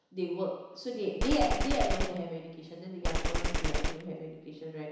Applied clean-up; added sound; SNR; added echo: none; Gunshot, gunfire; -3 dB; reverberation time 1.0 s.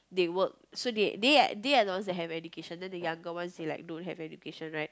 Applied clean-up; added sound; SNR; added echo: none; none; none; none.